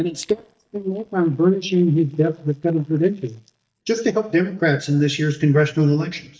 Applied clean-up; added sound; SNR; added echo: neural mask model DeepFilterNet 3.